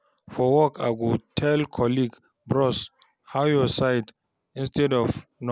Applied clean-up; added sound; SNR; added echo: none; none; none; none.